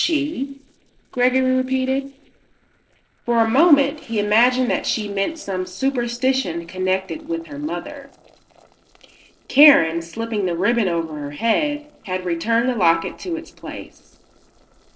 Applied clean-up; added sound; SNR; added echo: neural separator model SepFormer DNS4.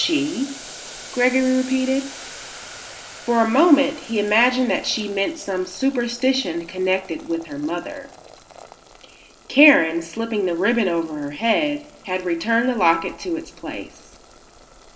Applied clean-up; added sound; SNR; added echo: none; Boiling; 19 dB; reverberation time 0.4 s.